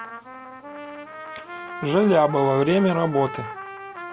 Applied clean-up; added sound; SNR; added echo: none; Trumpet; 12 dB; none.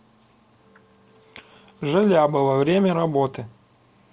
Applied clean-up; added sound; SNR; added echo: none; none; none; none.